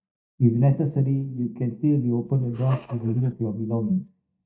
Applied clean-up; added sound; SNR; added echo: neural mask model DeepFilterNet 3.